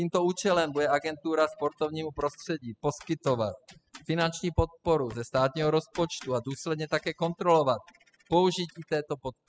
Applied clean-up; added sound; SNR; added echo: classical method spectral subtraction.